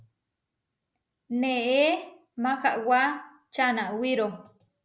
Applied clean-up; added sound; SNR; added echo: none; none; none; none.